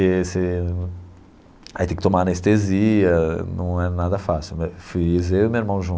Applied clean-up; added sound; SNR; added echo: none; none; none; none.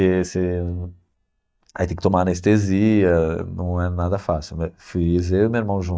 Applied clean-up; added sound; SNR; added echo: neural mask model DeepFilterNet 3.